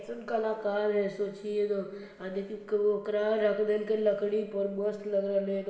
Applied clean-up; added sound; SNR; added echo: none; none; none; reverberation time 1.0 s.